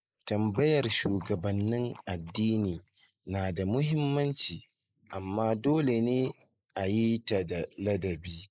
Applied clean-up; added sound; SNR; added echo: neural mask model Resemble Enhance denoiser.